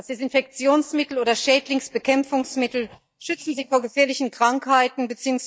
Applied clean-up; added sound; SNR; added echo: neural mask model DeepFilterNet 3.